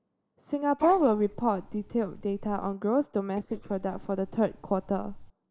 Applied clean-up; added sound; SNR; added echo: neural mask model Resemble Enhance denoiser.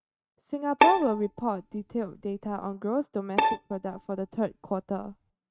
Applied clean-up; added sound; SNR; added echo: neural mask model RNNoise.